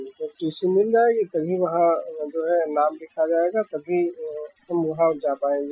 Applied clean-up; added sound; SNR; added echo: classical method Wiener filter.